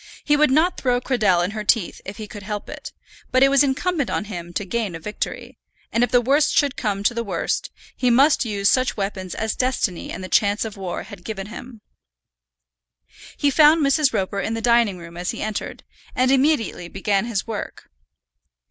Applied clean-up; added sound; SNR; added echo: none; none; none; none.